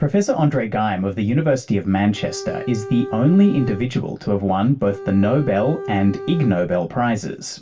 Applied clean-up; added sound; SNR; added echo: none; Bowed string instrument; 12 dB; reverberation time 0.2 s.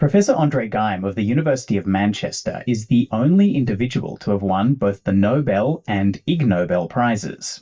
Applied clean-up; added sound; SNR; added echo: neural mask model DeepFilterNet 3.